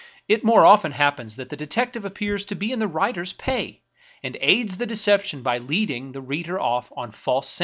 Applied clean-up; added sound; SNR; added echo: none; none; none; none.